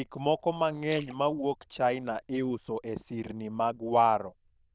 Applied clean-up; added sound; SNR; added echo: neural diffusion model UNIVERSE++.